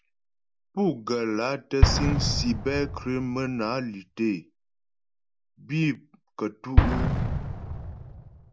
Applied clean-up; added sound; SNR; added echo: none; Explosion; -1 dB; none.